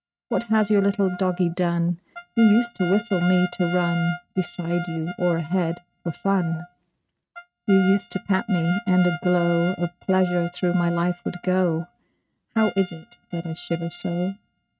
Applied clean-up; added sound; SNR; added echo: neural mask model RNNoise.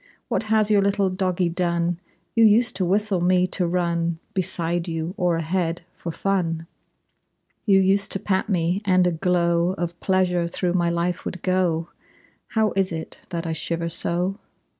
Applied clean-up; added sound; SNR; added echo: none; none; none; none.